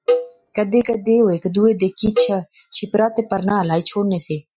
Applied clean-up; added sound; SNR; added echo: classical method Wiener filter.